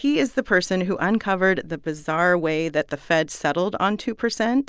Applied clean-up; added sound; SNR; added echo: none; none; none; none.